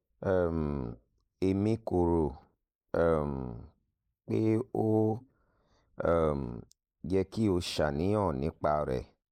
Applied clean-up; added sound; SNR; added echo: neural mask model Resemble Enhance denoiser.